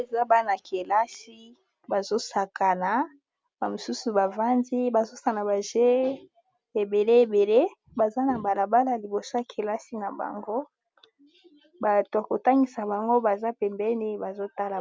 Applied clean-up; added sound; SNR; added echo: none; none; none; none.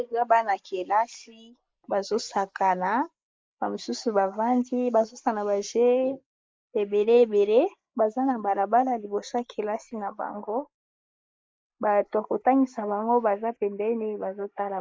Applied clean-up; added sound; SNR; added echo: neural mask model Resemble Enhance denoiser.